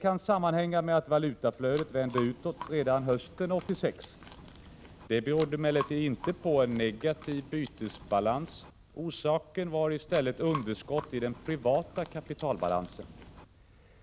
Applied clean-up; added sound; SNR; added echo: none; Chewing, mastication; 13 dB; none.